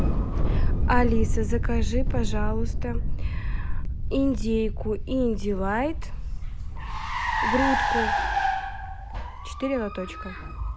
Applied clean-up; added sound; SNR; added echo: none; Thunder + Car; -4 dB; none.